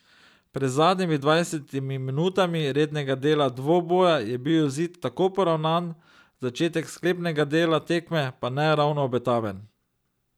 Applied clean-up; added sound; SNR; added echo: none; none; none; none.